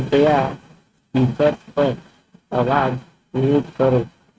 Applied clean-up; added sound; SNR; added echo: neural mask model RNNoise.